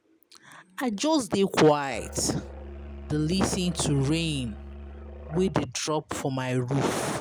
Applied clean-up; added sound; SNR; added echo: none; Musical instrument; 13 dB; none.